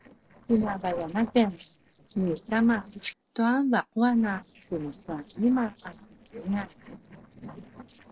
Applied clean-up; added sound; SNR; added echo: neural separator model SepFormer DNS4.